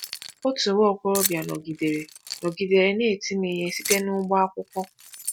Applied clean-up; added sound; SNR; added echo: none; Keys jangling; 11 dB; none.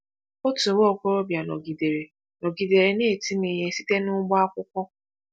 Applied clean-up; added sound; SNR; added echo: none; none; none; none.